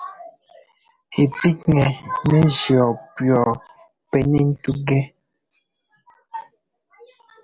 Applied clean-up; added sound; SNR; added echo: none; none; none; none.